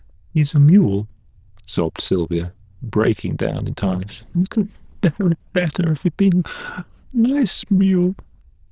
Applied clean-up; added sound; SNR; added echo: neural diffusion model UNIVERSE++.